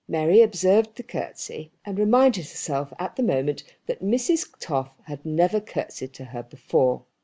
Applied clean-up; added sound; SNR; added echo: none; none; none; none.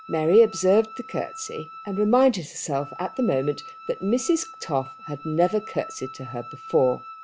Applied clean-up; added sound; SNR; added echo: none; Wind instrument, woodwind instrument; 17 dB; none.